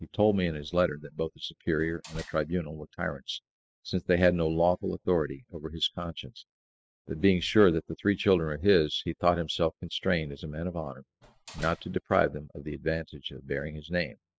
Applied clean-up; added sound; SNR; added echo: classical method spectral subtraction.